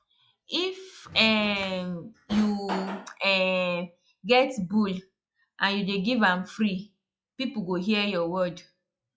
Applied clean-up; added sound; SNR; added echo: classical method log-MMSE.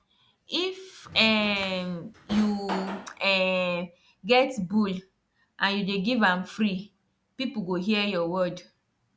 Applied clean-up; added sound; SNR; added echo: none; Drawer open or close; 12 dB; none.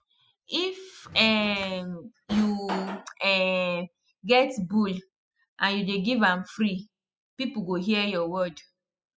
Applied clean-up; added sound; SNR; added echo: classical method spectral subtraction.